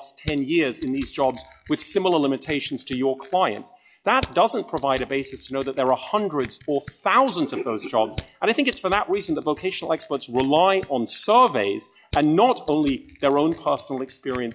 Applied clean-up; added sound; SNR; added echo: classical method log-MMSE.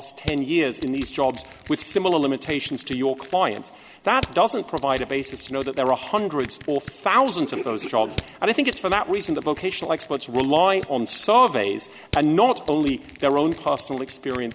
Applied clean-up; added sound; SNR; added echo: none; Crushing; 18 dB; none.